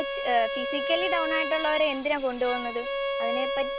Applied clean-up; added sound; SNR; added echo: none; Bowed string instrument; 2 dB; none.